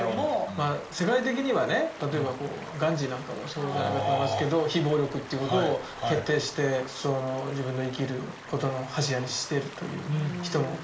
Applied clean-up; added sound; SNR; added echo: none; Stream; 15 dB; reverberation time 0.8 s.